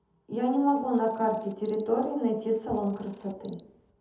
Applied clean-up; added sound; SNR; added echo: none; Camera; 6 dB; reverberation time 0.7 s.